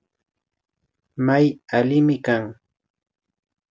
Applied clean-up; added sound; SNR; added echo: none; none; none; none.